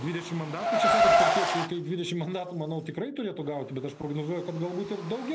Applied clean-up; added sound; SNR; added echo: none; Car; -3 dB; none.